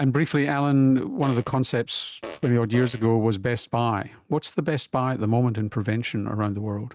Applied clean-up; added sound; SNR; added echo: neural mask model RNNoise.